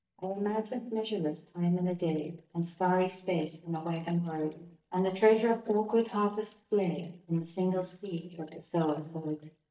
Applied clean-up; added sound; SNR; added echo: neural mask model DeepFilterNet 3.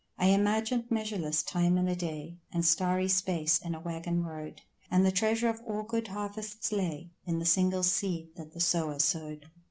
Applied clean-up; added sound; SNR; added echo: none; none; none; none.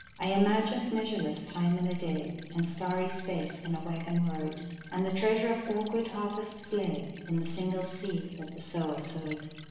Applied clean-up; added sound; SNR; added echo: none; Stream / Trickle, dribble; 20 dB; reverberation time 1.3 s.